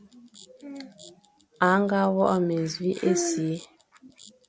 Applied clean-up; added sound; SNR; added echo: none; none; none; none.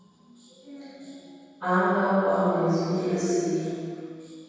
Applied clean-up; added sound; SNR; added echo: none; none; none; reverberation time 2.2 s.